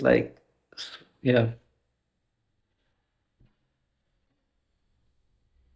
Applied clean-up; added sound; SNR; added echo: neural mask model DeepFilterNet 3.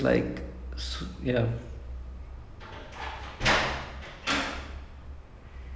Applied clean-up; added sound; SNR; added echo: none; Ocean; 19 dB; none.